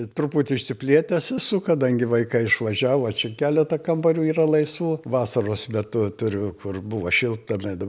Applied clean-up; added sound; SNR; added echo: none; none; none; none.